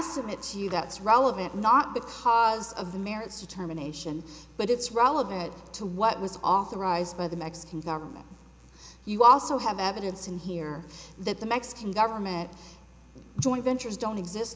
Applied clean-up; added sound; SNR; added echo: none; none; none; none.